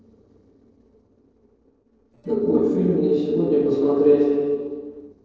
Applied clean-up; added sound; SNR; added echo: neural separator model SepFormer DNS4.